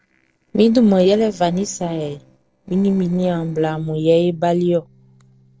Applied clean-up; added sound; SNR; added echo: neural separator model SepFormer DNS4.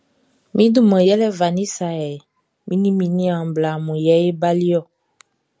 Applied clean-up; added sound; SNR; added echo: none; none; none; none.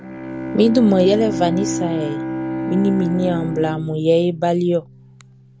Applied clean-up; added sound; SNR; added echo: none; Bowed string instrument; 6 dB; none.